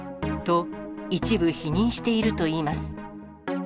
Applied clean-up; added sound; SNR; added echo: none; none; none; none.